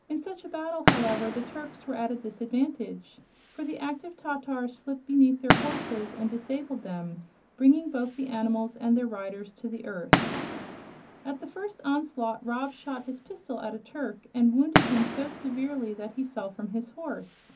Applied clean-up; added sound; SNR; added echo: none; Fireworks; 3 dB; reverberation time 0.3 s.